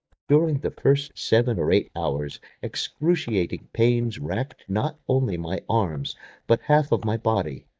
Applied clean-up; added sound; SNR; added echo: neural mask model DeepFilterNet 3.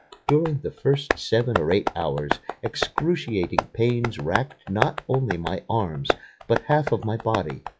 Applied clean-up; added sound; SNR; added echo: classical method log-MMSE.